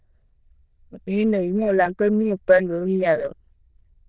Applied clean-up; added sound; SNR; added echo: neural diffusion model UNIVERSE++.